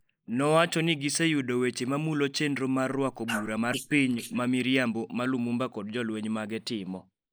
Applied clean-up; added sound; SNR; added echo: neural mask model Resemble Enhance denoiser.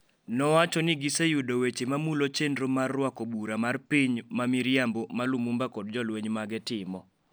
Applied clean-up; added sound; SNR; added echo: none; none; none; none.